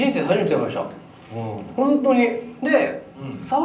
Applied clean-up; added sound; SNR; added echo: none; none; none; reverberation time 0.6 s.